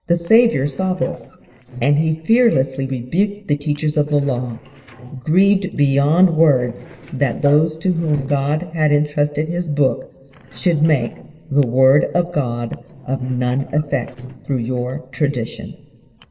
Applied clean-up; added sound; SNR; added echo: neural separator model SepFormer DNS4.